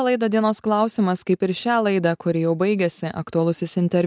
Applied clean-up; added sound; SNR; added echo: none; none; none; none.